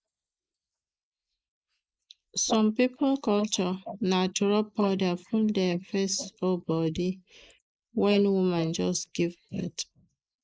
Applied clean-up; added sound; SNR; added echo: neural mask model Resemble Enhance denoiser.